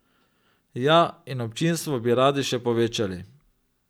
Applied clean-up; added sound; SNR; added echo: none; none; none; none.